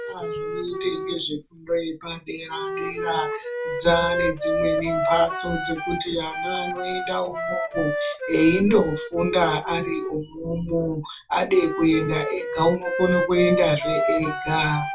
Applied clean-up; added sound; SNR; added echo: none; Wind instrument, woodwind instrument; 3 dB; reverberation time 0.2 s.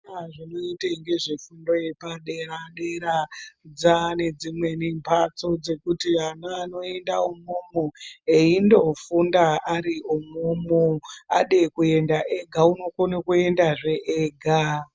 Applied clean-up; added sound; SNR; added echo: none; none; none; none.